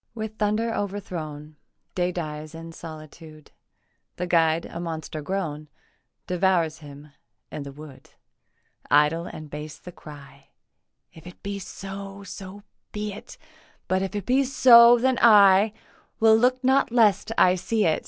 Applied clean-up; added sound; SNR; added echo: none; none; none; none.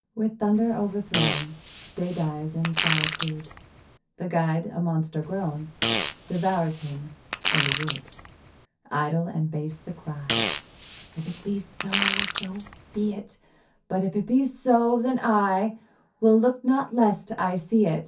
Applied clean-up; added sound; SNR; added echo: none; Fart; 2 dB; reverberation time 0.3 s.